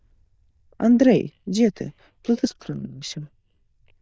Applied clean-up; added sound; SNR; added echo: neural diffusion model UNIVERSE++.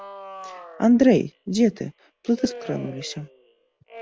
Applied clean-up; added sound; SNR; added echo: none; Alarm; 18 dB; none.